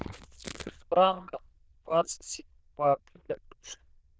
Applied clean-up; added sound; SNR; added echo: neural diffusion model UNIVERSE++.